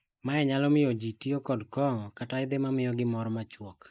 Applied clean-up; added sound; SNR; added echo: neural mask model Resemble Enhance denoiser.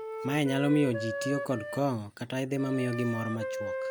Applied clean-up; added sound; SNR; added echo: none; Wind instrument, woodwind instrument; 7 dB; none.